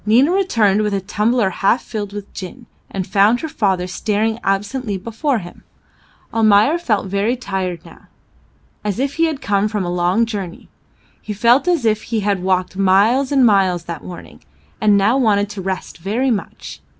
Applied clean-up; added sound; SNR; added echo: none; none; none; none.